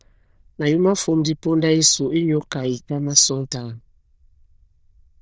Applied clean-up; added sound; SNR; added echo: neural diffusion model UNIVERSE++.